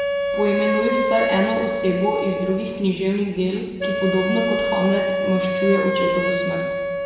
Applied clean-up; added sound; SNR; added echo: none; Wind instrument, woodwind instrument; 1 dB; reverberation time 1.2 s.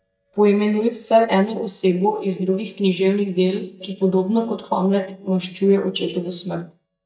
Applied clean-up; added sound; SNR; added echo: neural mask model DeepFilterNet 3.